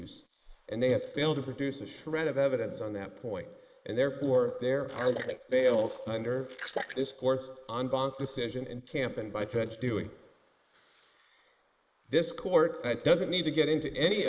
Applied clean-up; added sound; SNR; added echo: neural mask model Resemble Enhance denoiser.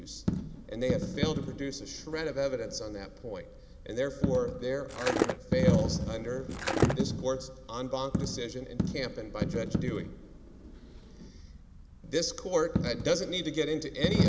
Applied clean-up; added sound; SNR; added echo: none; Coin (dropping) + Skateboard; 0 dB; none.